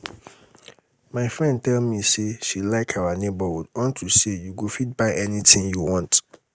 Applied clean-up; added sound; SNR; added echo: none; none; none; none.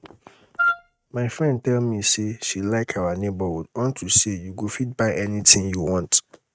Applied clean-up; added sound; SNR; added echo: neural mask model RNNoise.